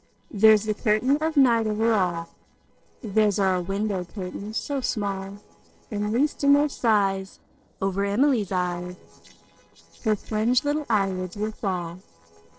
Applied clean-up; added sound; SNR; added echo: neural separator model SepFormer DNS4.